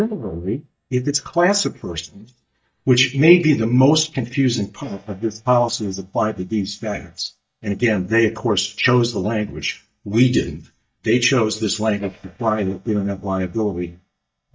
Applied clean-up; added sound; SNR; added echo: neural mask model DeepFilterNet 3.